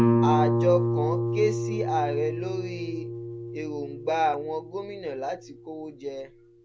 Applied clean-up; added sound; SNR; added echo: none; Guitar; -1 dB; none.